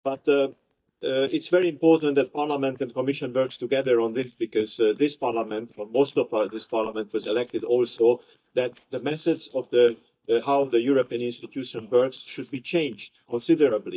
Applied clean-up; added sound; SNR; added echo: neural mask model DeepFilterNet 3.